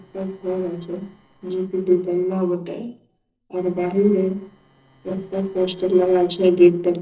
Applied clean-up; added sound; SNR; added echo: neural separator model SepFormer DNS4.